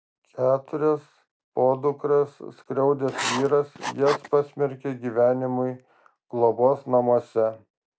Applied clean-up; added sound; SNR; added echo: none; Writing; 7 dB; none.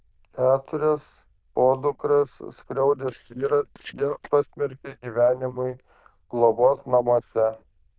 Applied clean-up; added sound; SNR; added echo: neural diffusion model UNIVERSE++.